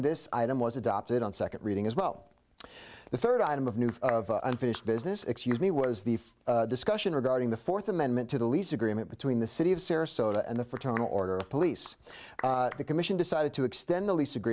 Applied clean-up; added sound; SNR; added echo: none; Clapping; 19 dB; none.